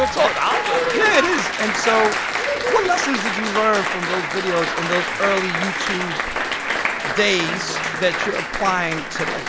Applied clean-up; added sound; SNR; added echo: none; Applause; 0 dB; none.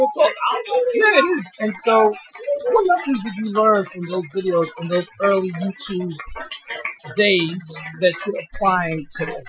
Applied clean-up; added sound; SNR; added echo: classical method Wiener filter.